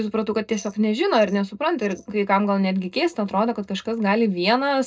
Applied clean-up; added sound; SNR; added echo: neural separator model SepFormer DNS4.